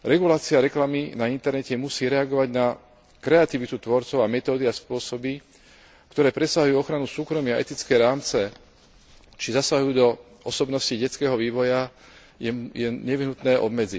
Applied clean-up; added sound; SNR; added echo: none; none; none; none.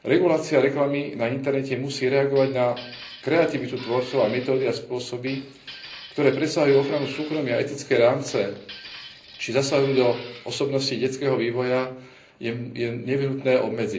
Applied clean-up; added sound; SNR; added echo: none; Glass; 18 dB; reverberation time 0.5 s.